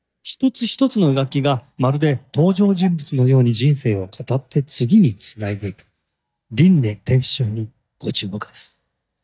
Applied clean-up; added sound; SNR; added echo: neural mask model DeepFilterNet 3.